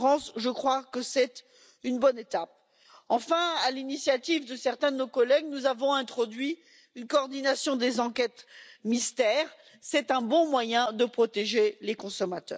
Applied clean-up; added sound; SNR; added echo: none; none; none; none.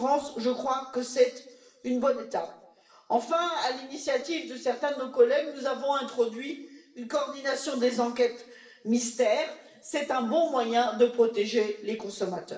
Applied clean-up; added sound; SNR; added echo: none; none; none; reverberation time 0.6 s.